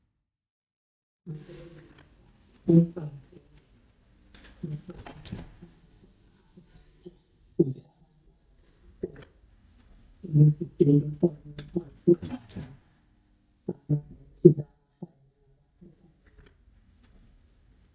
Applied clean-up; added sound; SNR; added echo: neural mask model DeepFilterNet 3.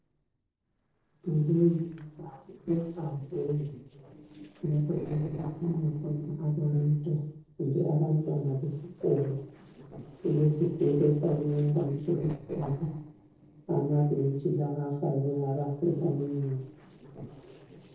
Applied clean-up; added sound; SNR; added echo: neural separator model SepFormer DNS4.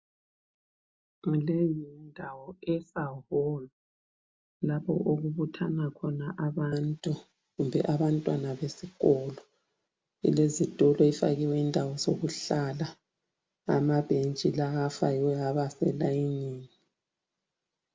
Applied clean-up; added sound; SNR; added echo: none; none; none; none.